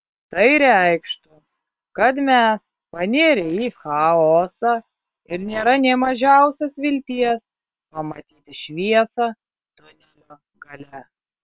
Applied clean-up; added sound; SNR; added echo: neural separator model SepFormer WHAM!.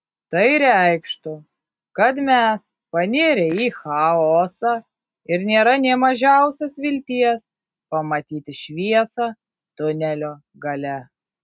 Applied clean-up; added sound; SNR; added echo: neural mask model RNNoise.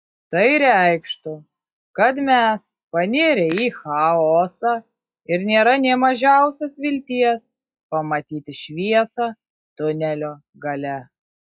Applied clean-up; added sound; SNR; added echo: classical method log-MMSE.